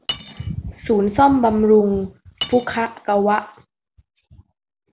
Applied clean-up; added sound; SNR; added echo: none; Cutlery, silverware; 14 dB; none.